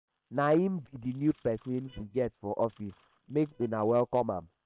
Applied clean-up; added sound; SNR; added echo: neural separator model SepFormer WHAM!.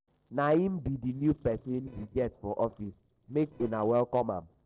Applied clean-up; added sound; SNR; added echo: neural separator model SepFormer DNS4.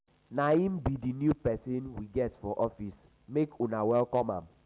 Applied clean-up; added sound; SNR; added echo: none; none; none; none.